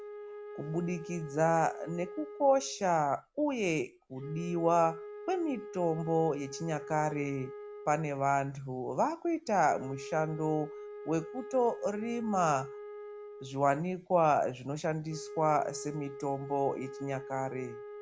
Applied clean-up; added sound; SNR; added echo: none; Wind instrument, woodwind instrument; 14 dB; none.